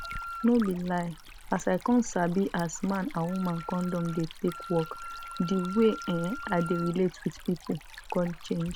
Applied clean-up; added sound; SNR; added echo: none; Wind instrument, woodwind instrument + Stream; 12 dB; none.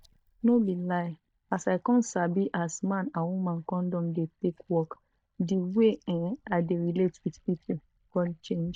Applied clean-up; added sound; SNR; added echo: neural mask model DeepFilterNet 3.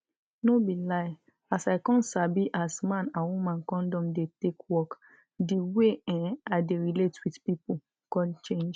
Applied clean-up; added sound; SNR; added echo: none; none; none; none.